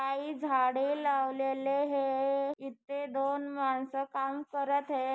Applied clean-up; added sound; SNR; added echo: none; none; none; none.